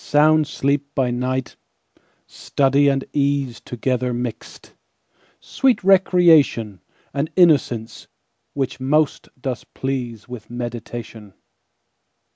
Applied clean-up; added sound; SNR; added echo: none; none; none; none.